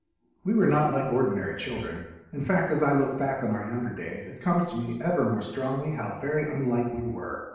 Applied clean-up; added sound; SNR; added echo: none; none; none; reverberation time 1.0 s.